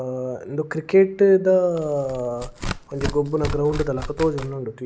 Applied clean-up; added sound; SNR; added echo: none; Tearing; 10 dB; none.